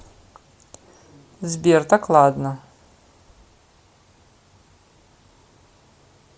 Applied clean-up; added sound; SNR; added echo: none; none; none; none.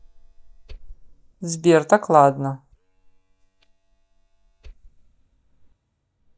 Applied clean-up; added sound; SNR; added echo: neural mask model DeepFilterNet 3.